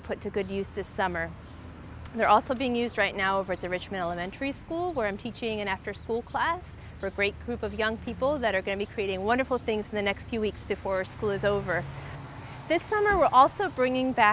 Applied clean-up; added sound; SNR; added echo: none; none; none; none.